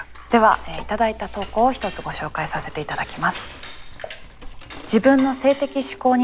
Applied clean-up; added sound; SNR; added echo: none; Cutlery, silverware / Dishes, pots, and pans; 14 dB; none.